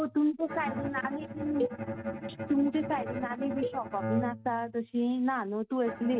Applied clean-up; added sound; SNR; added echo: neural mask model RNNoise.